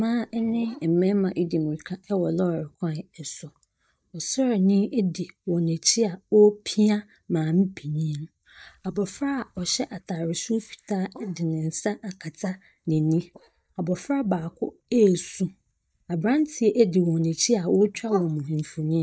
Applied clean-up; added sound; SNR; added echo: neural mask model DeepFilterNet 3.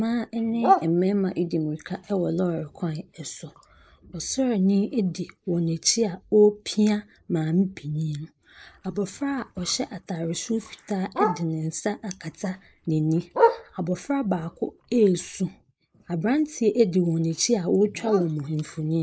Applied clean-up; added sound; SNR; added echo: neural mask model Resemble Enhance denoiser.